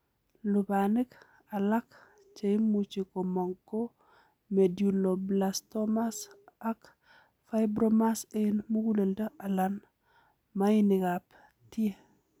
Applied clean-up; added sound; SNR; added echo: none; none; none; none.